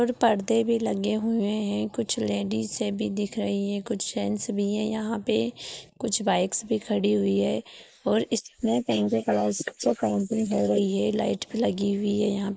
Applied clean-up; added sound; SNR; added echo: neural mask model Resemble Enhance denoiser.